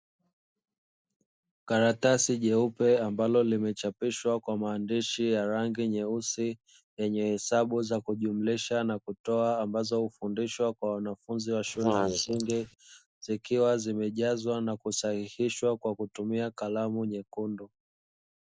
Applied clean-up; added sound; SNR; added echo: neural mask model Resemble Enhance denoiser.